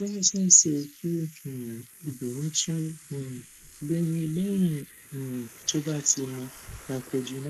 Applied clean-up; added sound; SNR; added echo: neural mask model Resemble Enhance denoiser.